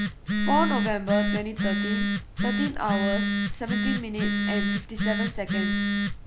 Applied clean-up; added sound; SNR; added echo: none; Telephone; -4 dB; none.